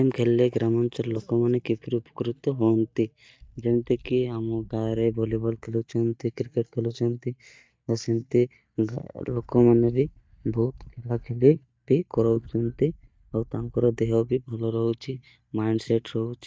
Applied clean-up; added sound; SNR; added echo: neural mask model DeepFilterNet 3.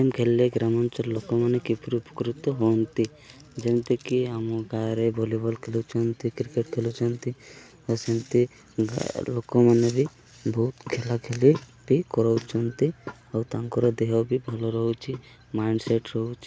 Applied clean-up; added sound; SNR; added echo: none; none; none; none.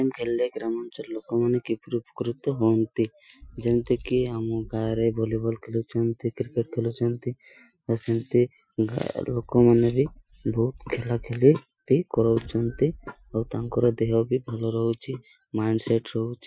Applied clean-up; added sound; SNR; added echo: classical method Wiener filter.